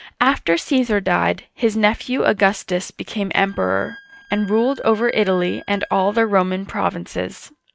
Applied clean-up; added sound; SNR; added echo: neural mask model RNNoise.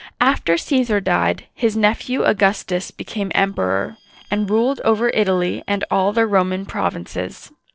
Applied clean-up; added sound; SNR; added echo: neural separator model SepFormer DNS4.